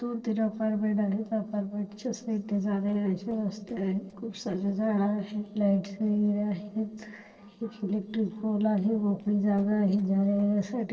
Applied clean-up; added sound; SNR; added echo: neural separator model SepFormer DNS4.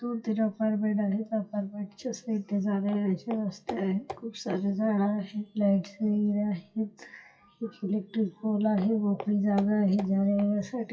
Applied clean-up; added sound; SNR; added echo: classical method WPE with log-MMSE.